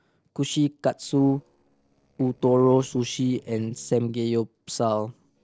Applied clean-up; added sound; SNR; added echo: neural separator model SepFormer DNS4.